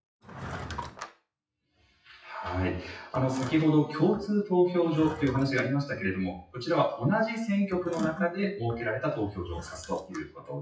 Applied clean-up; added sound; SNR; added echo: classical method WPE with log-MMSE.